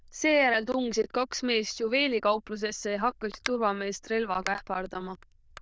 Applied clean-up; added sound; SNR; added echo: neural diffusion model UNIVERSE++.